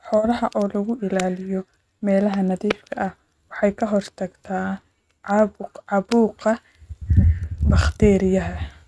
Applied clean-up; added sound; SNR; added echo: neural mask model RNNoise.